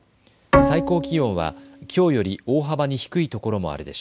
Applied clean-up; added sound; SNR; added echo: none; Bowed string instrument; 1 dB; none.